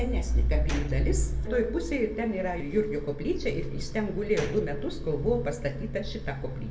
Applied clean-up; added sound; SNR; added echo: none; Gunshot, gunfire; 18 dB; reverberation time 0.2 s.